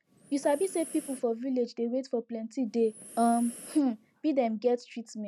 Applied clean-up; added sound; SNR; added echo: none; Breathing; 17 dB; none.